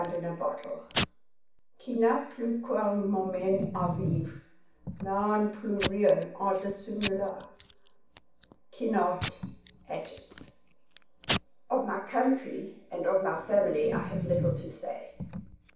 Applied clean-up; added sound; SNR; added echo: none; Packing tape, duct tape / Tearing; 6 dB; reverberation time 0.6 s.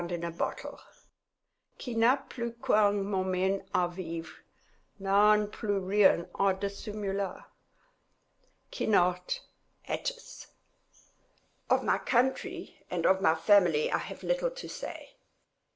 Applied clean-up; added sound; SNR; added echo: none; none; none; none.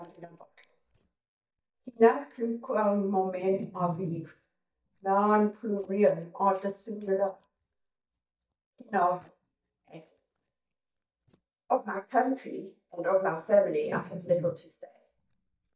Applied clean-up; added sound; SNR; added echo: neural mask model DeepFilterNet 3.